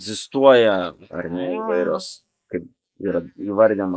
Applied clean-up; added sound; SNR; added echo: neural mask model Resemble Enhance denoiser.